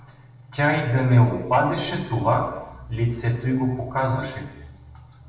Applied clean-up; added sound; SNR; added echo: none; none; none; reverberation time 1.0 s.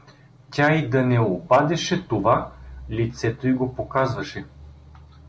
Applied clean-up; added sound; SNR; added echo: none; none; none; none.